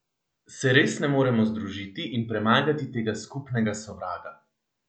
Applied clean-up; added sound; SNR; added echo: none; none; none; none.